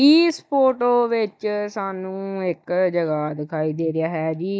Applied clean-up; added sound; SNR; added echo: neural mask model DeepFilterNet 3.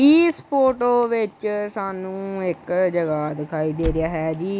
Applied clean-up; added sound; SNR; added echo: none; Squeak / Slam / Wood; 16 dB; none.